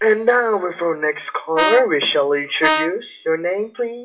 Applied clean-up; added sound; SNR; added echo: classical method WPE with log-MMSE.